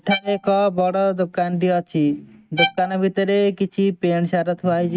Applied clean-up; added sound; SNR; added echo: neural mask model RNNoise.